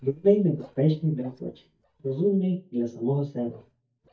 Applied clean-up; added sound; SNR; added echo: neural mask model DeepFilterNet 3.